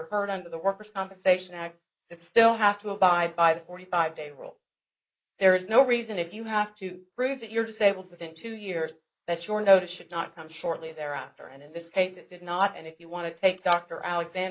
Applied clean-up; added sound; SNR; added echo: neural mask model Resemble Enhance denoiser.